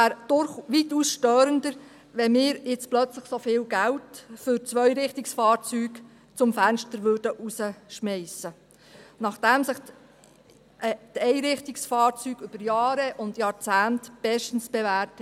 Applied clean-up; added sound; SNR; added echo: none; none; none; none.